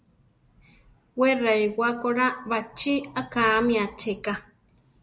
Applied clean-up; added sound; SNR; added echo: none; none; none; none.